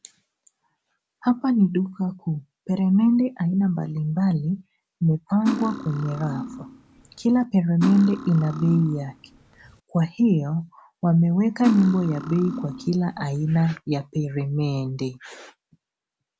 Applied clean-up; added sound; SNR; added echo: none; Cutlery, silverware; 10 dB; none.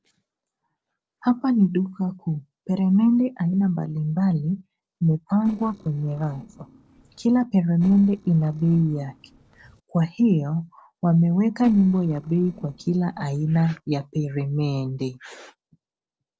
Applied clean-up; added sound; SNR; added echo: neural separator model SepFormer DNS4.